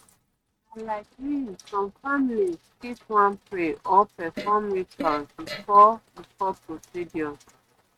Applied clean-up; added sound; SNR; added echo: neural mask model RNNoise.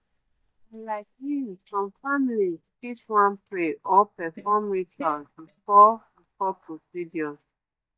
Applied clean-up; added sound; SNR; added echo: neural mask model DeepFilterNet 3.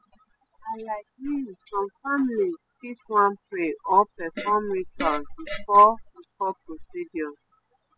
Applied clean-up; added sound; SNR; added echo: classical method spectral subtraction.